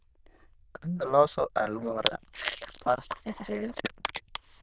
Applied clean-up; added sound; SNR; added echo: neural diffusion model UNIVERSE++.